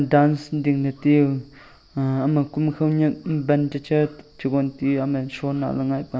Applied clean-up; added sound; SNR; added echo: none; none; none; none.